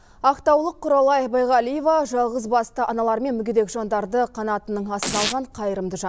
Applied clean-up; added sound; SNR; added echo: none; Domestic sounds, home sounds; 8 dB; none.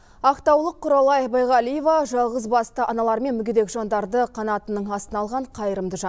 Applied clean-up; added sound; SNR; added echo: none; none; none; none.